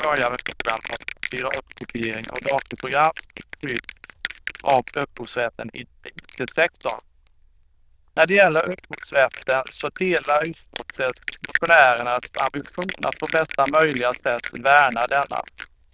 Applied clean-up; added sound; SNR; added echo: neural diffusion model UNIVERSE++.